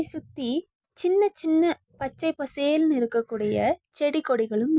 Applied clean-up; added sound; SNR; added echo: none; none; none; none.